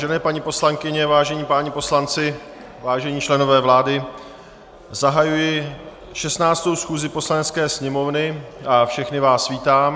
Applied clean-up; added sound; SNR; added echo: none; none; none; none.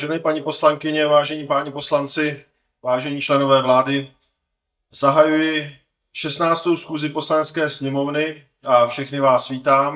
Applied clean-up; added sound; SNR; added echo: neural mask model DeepFilterNet 3.